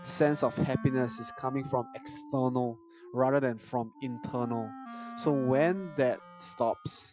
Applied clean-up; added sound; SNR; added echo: classical method Wiener filter.